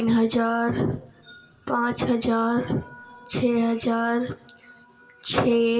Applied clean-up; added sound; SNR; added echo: none; none; none; reverberation time 0.8 s.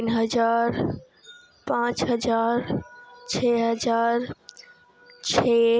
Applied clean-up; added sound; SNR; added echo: none; none; none; none.